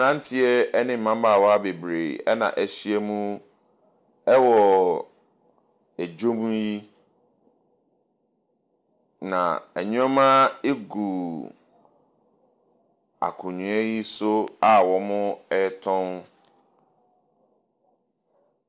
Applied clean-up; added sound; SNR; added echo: none; none; none; none.